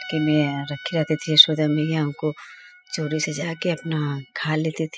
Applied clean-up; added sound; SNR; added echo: classical method spectral subtraction.